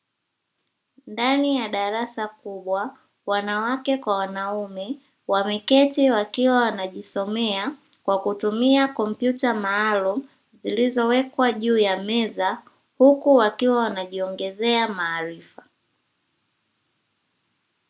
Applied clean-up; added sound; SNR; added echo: none; none; none; none.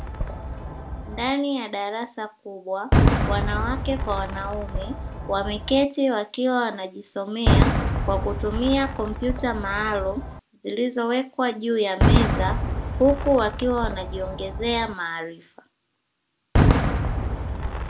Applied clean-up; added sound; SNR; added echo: none; Fireworks; -1 dB; none.